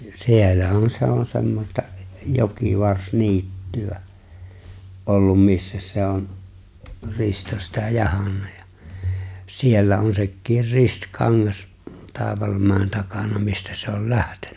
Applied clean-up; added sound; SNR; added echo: none; none; none; none.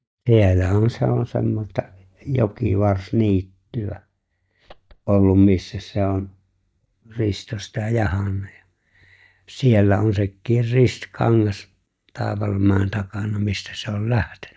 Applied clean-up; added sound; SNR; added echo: neural mask model DeepFilterNet 3.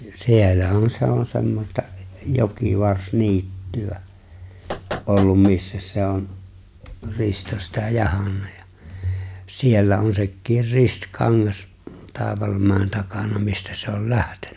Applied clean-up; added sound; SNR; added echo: none; Knock; 10 dB; none.